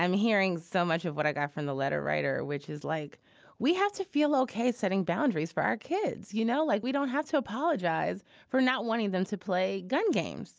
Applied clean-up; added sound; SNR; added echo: none; none; none; none.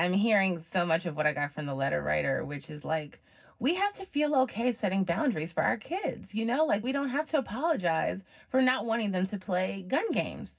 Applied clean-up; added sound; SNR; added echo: none; none; none; reverberation time 0.4 s.